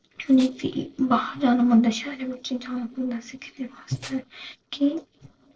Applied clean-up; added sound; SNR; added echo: neural separator model SepFormer DNS4.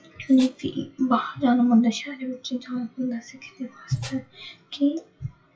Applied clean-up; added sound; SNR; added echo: classical method WPE with log-MMSE.